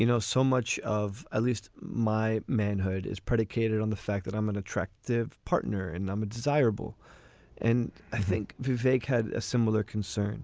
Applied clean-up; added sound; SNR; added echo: none; none; none; none.